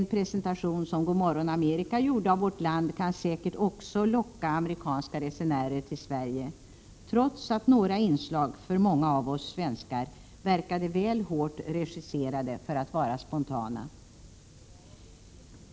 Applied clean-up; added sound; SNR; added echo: none; none; none; none.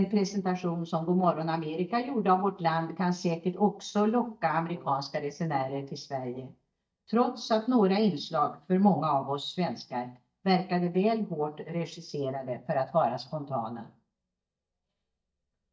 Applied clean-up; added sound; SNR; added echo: neural mask model DeepFilterNet 3.